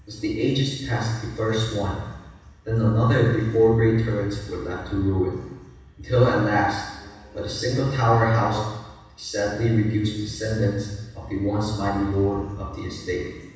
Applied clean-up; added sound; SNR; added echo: none; none; none; reverberation time 1.1 s.